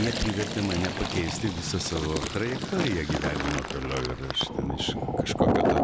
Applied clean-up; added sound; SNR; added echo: none; Fill (with liquid); -1 dB; none.